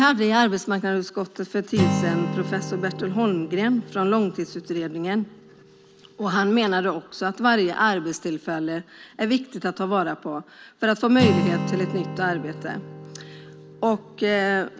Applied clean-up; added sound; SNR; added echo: none; Acoustic guitar; 8 dB; none.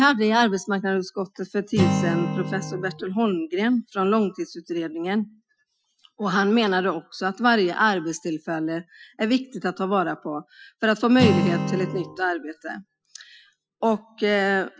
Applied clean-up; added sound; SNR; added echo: classical method Wiener filter.